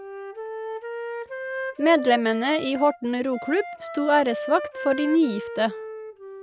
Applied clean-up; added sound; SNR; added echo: none; Wind instrument, woodwind instrument; 9 dB; none.